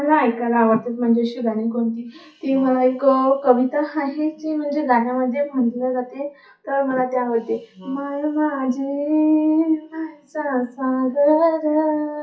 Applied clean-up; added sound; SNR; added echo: classical method WPE with log-MMSE.